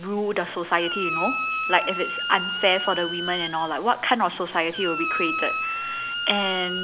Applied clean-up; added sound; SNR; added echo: none; Squeak; 4 dB; none.